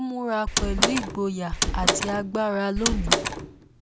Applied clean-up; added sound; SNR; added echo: none; Door; -2 dB; none.